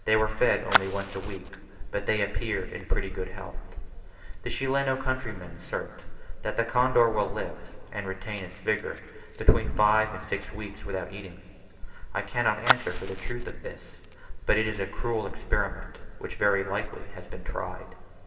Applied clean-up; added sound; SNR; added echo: none; Fire; 11 dB; reverberation time 2.6 s.